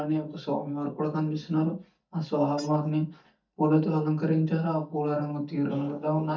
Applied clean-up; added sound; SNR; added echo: neural mask model DeepFilterNet 3.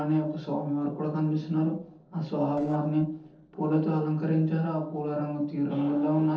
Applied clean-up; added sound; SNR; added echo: neural separator model SepFormer DNS4.